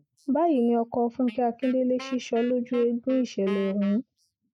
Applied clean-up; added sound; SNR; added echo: neural mask model Resemble Enhance denoiser.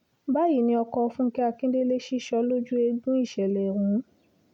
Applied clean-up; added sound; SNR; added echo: none; none; none; none.